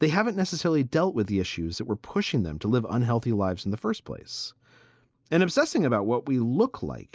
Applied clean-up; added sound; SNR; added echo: none; none; none; none.